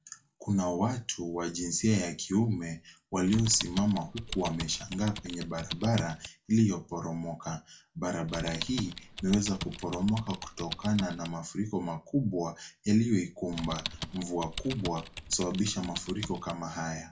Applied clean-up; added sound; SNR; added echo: none; Typing; 10 dB; reverberation time 0.2 s.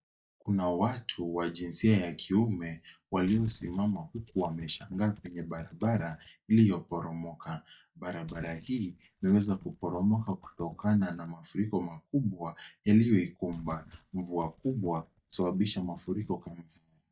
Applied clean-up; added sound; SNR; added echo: neural mask model DeepFilterNet 3.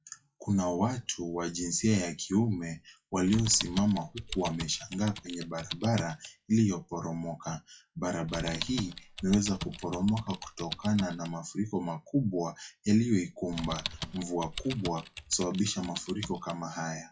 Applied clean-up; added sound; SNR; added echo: classical method WPE with log-MMSE.